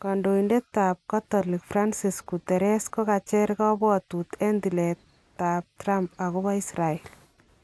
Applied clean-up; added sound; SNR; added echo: none; none; none; none.